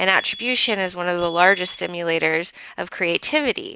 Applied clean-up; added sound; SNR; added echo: none; Alarm; 17 dB; none.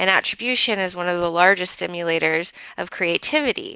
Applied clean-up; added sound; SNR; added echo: none; none; none; none.